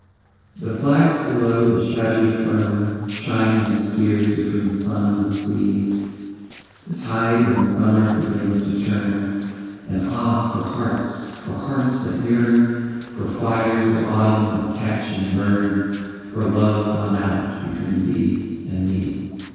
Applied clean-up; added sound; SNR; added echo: neural separator model SepFormer DNS4.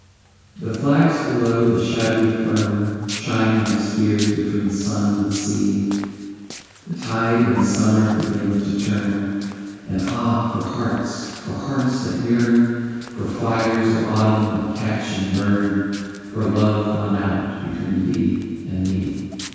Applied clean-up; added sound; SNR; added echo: none; Walk, footsteps; 20 dB; reverberation time 2.0 s.